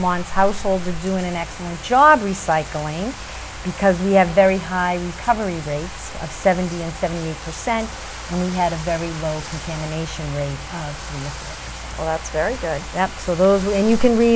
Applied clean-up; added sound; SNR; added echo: none; Bathtub (filling or washing); 10 dB; none.